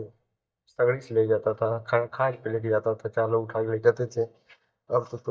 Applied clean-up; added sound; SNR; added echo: neural mask model DeepFilterNet 3.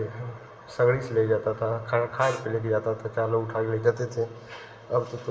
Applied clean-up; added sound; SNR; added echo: none; Harmonica; 15 dB; reverberation time 2.2 s.